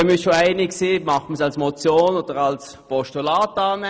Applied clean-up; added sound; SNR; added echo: none; none; none; none.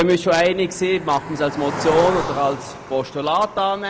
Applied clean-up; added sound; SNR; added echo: none; Cricket; 10 dB; none.